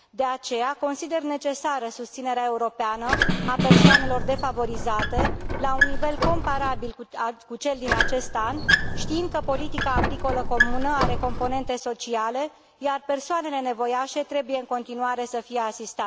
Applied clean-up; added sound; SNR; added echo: none; Snare drum + Squeak; -4 dB; none.